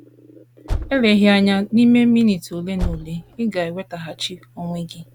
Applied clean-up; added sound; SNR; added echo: none; Car; 11 dB; none.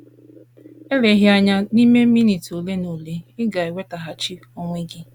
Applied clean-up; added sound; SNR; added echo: none; none; none; none.